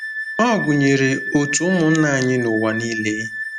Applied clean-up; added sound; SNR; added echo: none; Wind instrument, woodwind instrument; 8 dB; none.